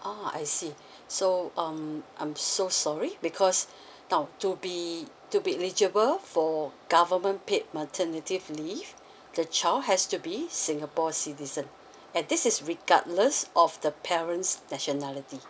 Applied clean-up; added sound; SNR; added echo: none; none; none; none.